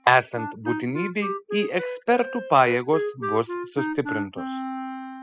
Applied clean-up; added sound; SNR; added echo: classical method spectral subtraction.